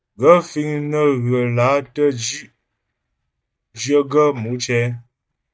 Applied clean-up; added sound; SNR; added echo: neural mask model DeepFilterNet 3.